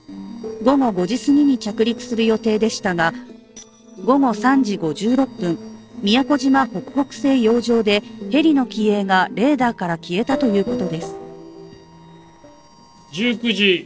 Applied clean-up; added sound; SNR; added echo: neural separator model SepFormer DNS4.